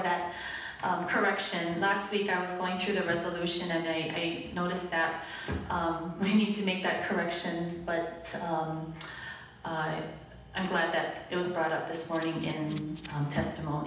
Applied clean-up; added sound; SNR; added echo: none; Rattle (instrument); 5 dB; reverberation time 0.9 s.